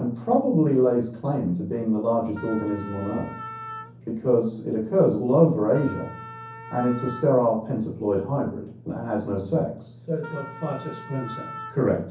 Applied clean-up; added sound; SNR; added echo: none; Wind instrument, woodwind instrument; 14 dB; reverberation time 0.6 s.